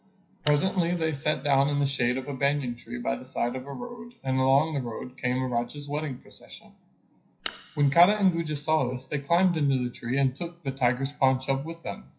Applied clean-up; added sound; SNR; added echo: classical method WPE with log-MMSE.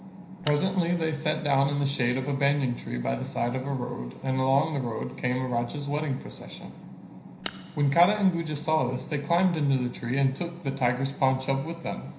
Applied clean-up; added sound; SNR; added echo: none; Fire; 18 dB; reverberation time 0.5 s.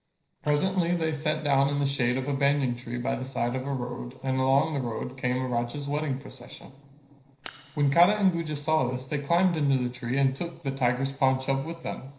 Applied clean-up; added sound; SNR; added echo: neural separator model SepFormer DNS4.